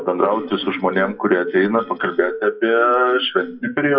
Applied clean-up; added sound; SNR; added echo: classical method WPE with log-MMSE.